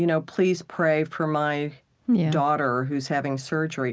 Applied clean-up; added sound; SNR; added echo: none; none; none; none.